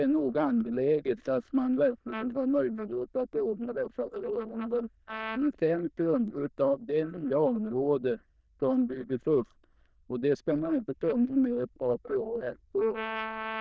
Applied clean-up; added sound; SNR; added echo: neural diffusion model UNIVERSE++.